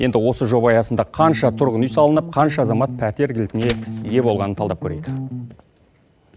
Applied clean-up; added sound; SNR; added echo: none; Bass guitar; 9 dB; none.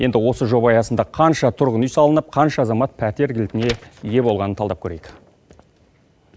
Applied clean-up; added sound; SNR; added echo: none; none; none; none.